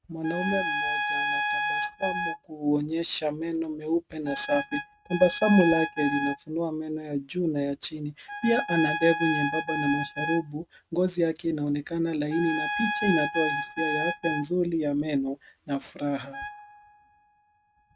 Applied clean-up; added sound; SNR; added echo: neural mask model RNNoise.